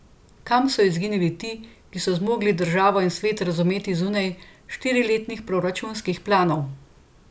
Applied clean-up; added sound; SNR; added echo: none; none; none; none.